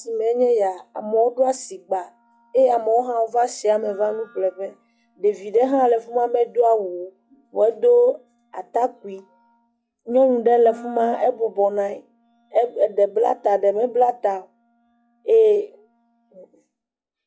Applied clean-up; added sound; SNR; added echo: classical method log-MMSE.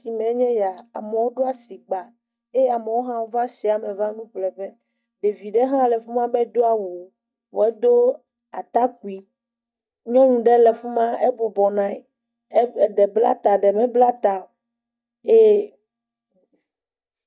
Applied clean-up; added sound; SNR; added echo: neural mask model DeepFilterNet 3.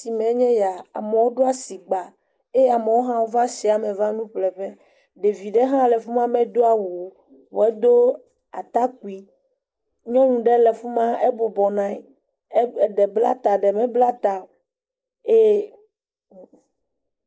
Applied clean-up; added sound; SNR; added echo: neural mask model Resemble Enhance denoiser.